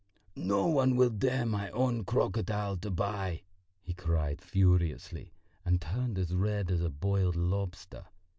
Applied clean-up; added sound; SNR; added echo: none; none; none; none.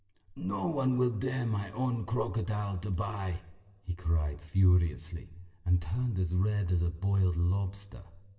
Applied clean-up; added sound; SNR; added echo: none; none; none; reverberation time 0.9 s.